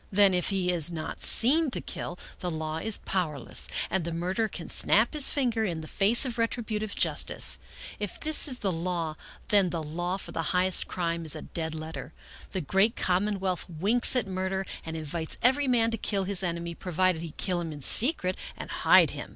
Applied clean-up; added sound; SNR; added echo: none; none; none; none.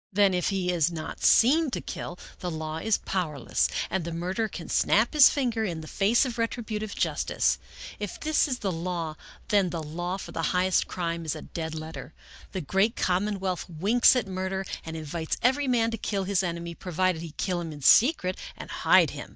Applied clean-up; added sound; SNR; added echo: neural mask model DeepFilterNet 3.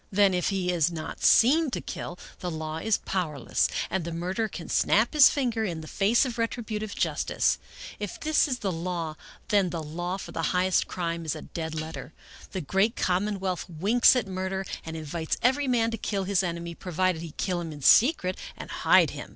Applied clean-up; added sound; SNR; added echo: neural separator model SepFormer DNS4.